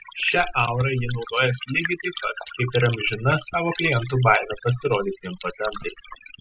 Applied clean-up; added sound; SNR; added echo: classical method spectral subtraction.